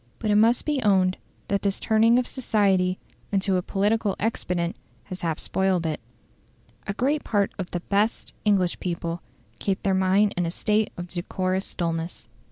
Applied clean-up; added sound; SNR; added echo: none; none; none; none.